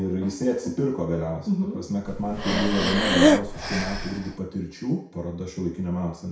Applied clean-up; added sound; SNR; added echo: none; Breathing; -3 dB; reverberation time 0.6 s.